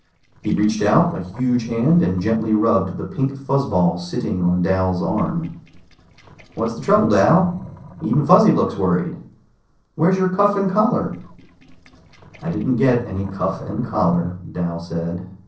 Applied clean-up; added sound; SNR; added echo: neural separator model SepFormer DNS4.